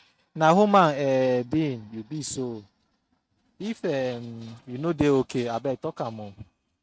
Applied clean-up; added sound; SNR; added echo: neural mask model RNNoise.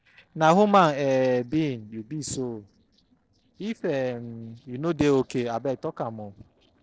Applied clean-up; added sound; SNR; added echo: neural separator model SepFormer DNS4.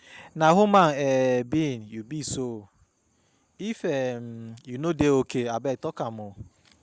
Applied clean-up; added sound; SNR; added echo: none; none; none; none.